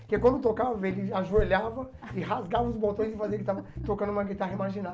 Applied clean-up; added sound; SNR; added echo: none; Bass guitar; 13 dB; none.